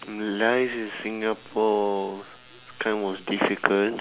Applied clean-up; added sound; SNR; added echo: none; none; none; none.